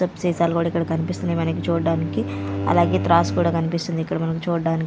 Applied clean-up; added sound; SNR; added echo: none; Bowed string instrument; 8 dB; none.